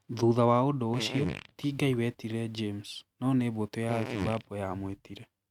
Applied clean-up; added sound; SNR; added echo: neural mask model RNNoise.